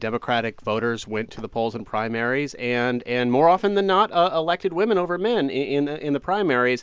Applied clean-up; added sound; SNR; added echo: none; none; none; none.